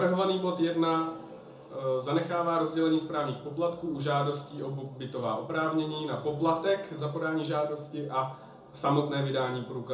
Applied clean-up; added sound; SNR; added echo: none; none; none; reverberation time 0.5 s.